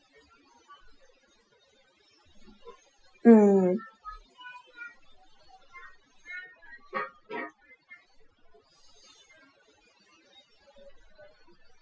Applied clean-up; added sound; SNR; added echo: classical method Wiener filter.